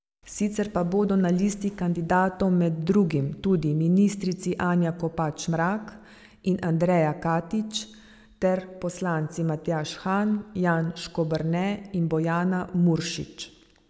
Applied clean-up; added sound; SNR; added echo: none; none; none; none.